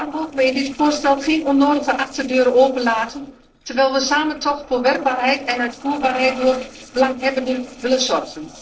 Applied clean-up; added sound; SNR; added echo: neural separator model SepFormer DNS4.